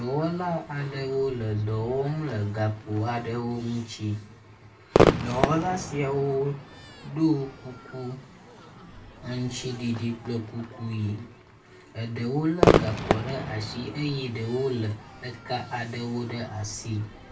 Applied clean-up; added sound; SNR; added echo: none; Crowd / Fireworks; 1 dB; reverberation time 0.2 s.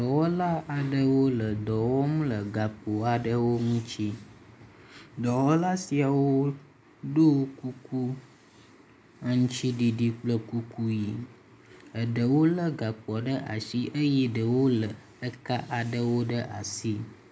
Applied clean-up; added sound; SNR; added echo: none; none; none; none.